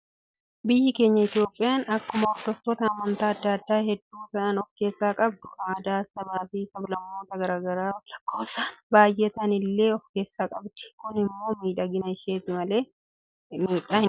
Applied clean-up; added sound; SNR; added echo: none; none; none; none.